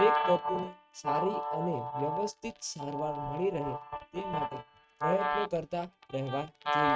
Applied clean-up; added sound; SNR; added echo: neural mask model RNNoise.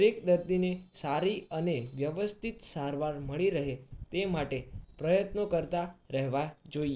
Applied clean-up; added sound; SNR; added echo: none; none; none; none.